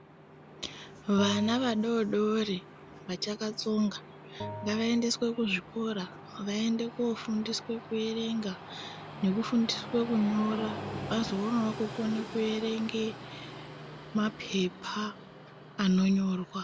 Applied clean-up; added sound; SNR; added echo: none; Bell + Train; 12 dB; none.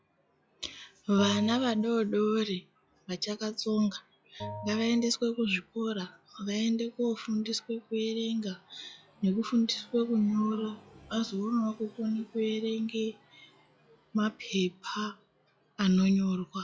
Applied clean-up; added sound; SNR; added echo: classical method log-MMSE.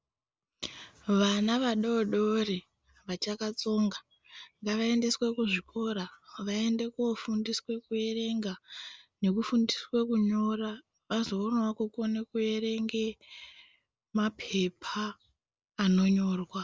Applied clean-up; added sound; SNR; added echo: none; none; none; none.